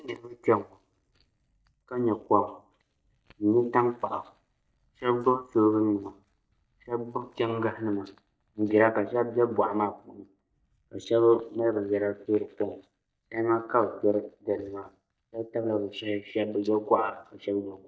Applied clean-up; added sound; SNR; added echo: neural mask model DeepFilterNet 3.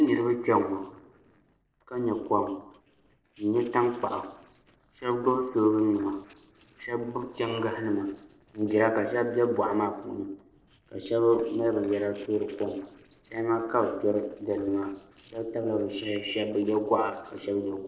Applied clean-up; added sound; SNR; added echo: neural separator model SepFormer DNS4.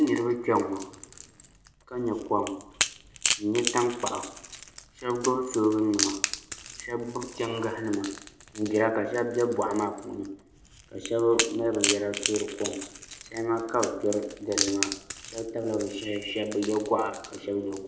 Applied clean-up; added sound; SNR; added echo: none; Crack / Crackle; 6 dB; reverberation time 0.7 s.